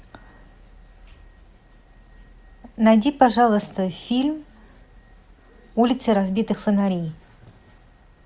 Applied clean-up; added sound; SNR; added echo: none; none; none; none.